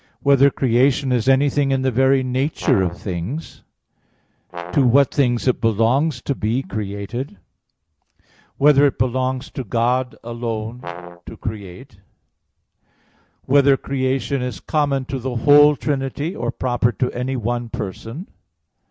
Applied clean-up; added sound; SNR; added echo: none; Brass instrument; 14 dB; none.